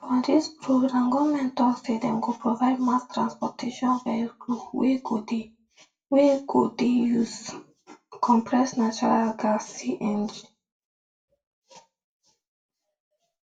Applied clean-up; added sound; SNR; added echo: none; none; none; reverberation time 0.2 s.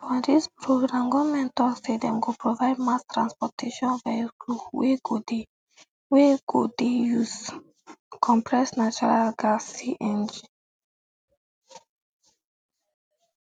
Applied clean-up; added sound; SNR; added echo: none; none; none; none.